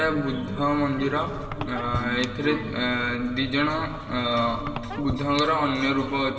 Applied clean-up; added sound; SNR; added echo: none; Squeak; 12 dB; reverberation time 2.9 s.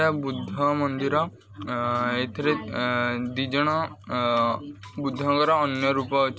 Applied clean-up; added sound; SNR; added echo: none; none; none; none.